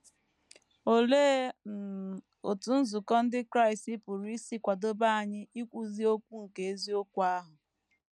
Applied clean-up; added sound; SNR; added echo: none; none; none; none.